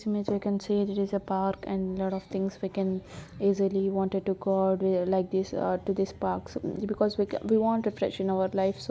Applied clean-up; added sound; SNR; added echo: none; none; none; none.